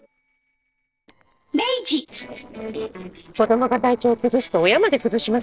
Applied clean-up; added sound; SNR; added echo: neural separator model SepFormer DNS4.